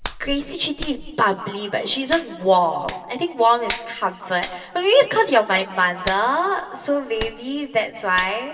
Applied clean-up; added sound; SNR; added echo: none; Hands; 15 dB; reverberation time 1.9 s.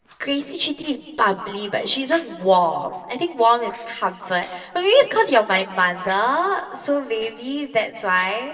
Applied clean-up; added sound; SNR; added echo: neural separator model SepFormer DNS4.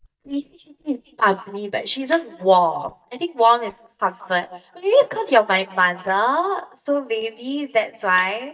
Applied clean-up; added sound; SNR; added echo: neural mask model DeepFilterNet 3.